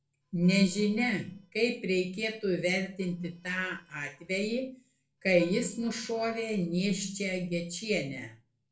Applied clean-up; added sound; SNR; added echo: neural separator model SepFormer DNS4.